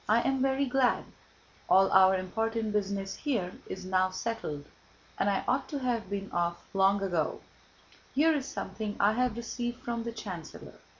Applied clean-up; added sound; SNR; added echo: none; none; none; none.